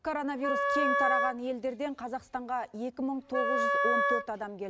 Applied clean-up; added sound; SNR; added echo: none; Wind instrument, woodwind instrument; -4 dB; none.